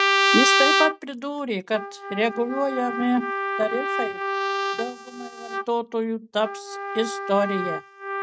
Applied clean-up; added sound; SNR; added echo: neural mask model RNNoise.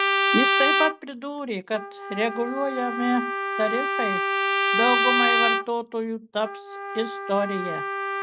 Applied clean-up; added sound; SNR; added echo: none; Trumpet; -3 dB; none.